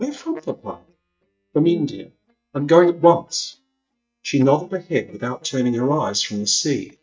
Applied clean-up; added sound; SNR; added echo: neural mask model DeepFilterNet 3.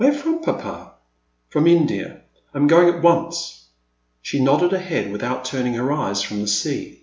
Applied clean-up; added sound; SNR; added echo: none; none; none; none.